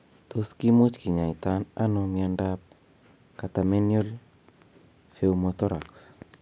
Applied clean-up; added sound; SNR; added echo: none; none; none; none.